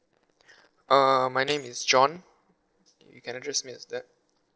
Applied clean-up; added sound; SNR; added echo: neural separator model SepFormer DNS4.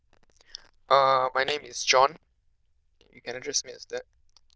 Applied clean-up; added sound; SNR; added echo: neural diffusion model UNIVERSE++.